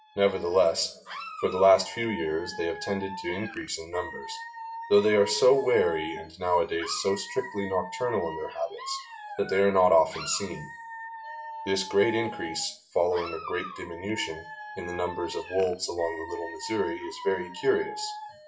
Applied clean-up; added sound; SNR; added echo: classical method WPE with log-MMSE.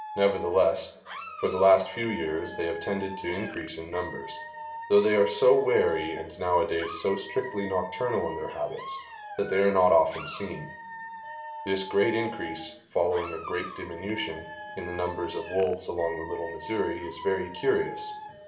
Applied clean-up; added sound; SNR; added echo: none; Alarm / Dog; 13 dB; reverberation time 0.8 s.